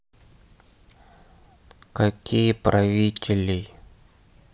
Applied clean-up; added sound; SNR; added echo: none; none; none; none.